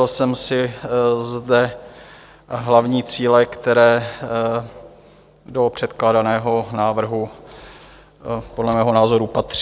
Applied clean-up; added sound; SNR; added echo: none; none; none; none.